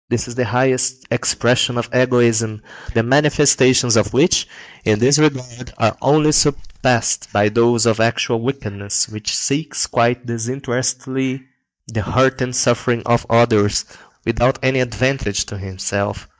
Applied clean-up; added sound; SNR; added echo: neural mask model DeepFilterNet 3.